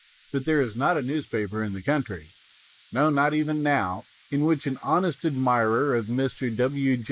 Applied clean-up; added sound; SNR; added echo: neural mask model Resemble Enhance denoiser.